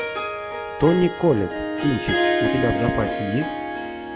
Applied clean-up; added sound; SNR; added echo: none; Harp; 2 dB; none.